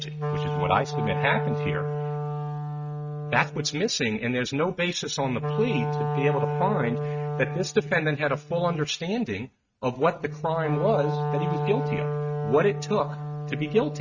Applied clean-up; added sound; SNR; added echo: neural mask model RNNoise.